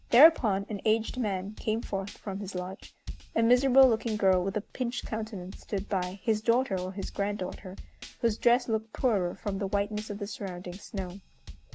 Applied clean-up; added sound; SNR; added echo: none; Drum / Drum kit; 15 dB; none.